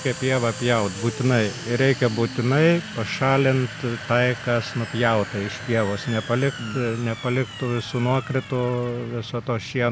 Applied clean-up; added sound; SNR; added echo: none; Domestic sounds, home sounds; 14 dB; none.